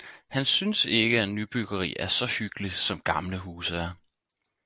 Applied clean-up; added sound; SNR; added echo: none; none; none; none.